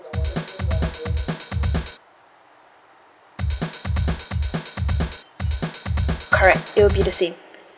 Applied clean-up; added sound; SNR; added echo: none; Drum kit; -2 dB; none.